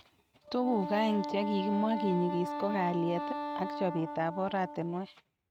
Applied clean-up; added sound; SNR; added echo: neural mask model RNNoise.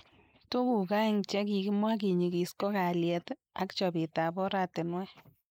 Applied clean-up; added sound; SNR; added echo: neural mask model Resemble Enhance denoiser.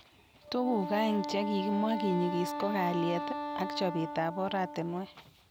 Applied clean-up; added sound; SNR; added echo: none; Wind instrument, woodwind instrument; 6 dB; none.